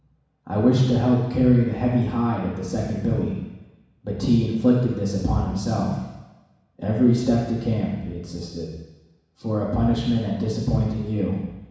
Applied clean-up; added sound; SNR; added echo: none; none; none; reverberation time 1.1 s.